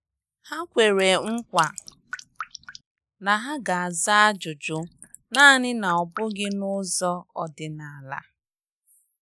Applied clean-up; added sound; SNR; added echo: neural mask model Resemble Enhance denoiser.